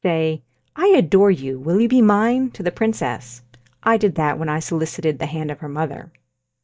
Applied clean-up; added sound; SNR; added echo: neural mask model DeepFilterNet 3.